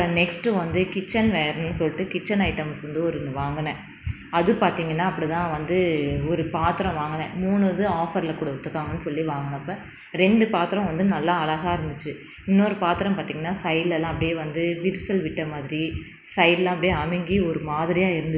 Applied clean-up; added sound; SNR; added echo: none; none; none; none.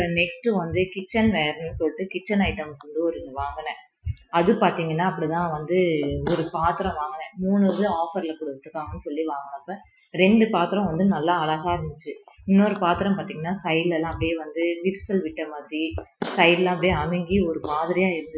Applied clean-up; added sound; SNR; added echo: classical method Wiener filter.